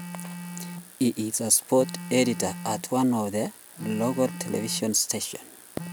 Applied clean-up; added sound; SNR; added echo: none; Telephone; 13 dB; none.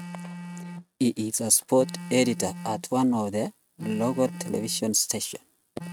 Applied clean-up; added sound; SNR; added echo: neural mask model RNNoise.